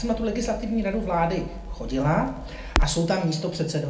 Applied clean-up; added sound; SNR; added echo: none; Crackle; 6 dB; reverberation time 0.4 s.